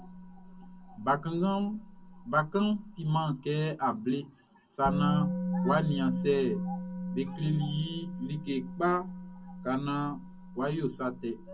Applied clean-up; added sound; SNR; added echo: none; Musical instrument; 5 dB; reverberation time 0.3 s.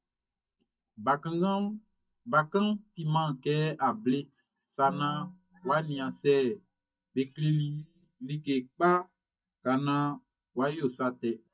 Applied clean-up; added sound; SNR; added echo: neural mask model DeepFilterNet 3.